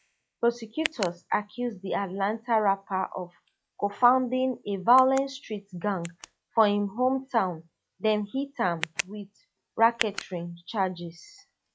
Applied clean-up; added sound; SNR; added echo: classical method log-MMSE.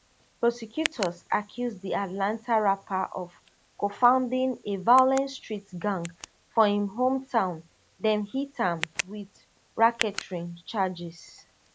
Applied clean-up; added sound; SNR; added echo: none; Tick; 15 dB; none.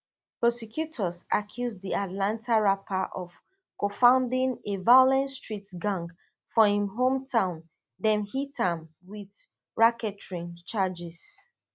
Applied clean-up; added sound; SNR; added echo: none; none; none; none.